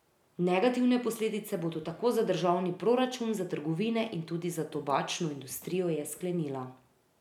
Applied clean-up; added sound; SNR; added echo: none; none; none; none.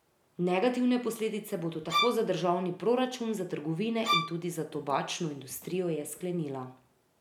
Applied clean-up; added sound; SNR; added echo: none; Bowed string instrument; 0 dB; none.